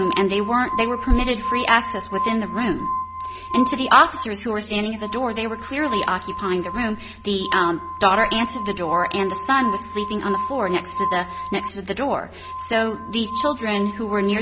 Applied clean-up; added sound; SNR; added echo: none; Glass; 7 dB; none.